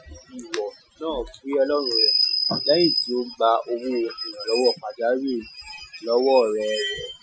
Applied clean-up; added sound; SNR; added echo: classical method Wiener filter.